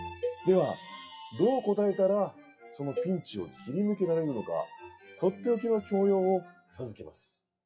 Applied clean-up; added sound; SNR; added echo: classical method WPE with log-MMSE.